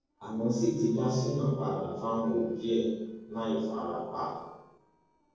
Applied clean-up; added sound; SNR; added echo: neural separator model SepFormer DNS4.